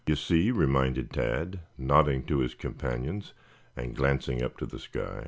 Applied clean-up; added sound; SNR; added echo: none; none; none; none.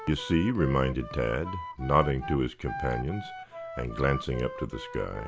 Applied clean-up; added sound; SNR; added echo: none; Wind instrument, woodwind instrument; 11 dB; none.